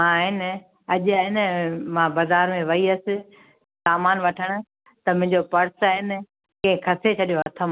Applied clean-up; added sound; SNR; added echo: none; none; none; none.